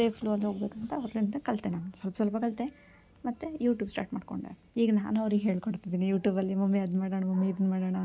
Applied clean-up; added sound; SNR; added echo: none; none; none; none.